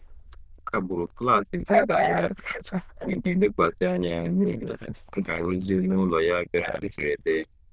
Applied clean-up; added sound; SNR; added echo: neural diffusion model UNIVERSE++.